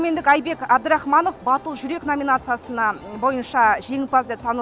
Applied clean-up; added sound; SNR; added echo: none; none; none; none.